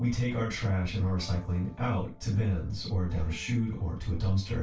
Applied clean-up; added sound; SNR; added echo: none; none; none; reverberation time 0.2 s.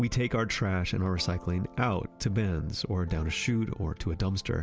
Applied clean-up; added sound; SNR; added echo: none; none; none; none.